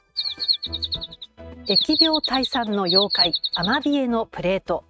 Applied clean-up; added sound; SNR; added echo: neural mask model RNNoise.